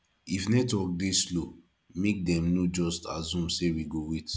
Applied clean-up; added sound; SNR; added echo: none; none; none; none.